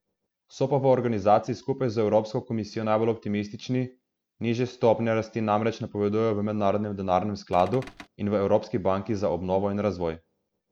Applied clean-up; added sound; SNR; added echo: none; Cupboard open or close / Door; 18 dB; none.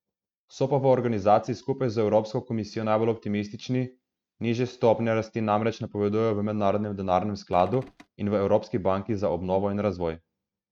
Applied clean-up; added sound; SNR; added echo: neural mask model RNNoise.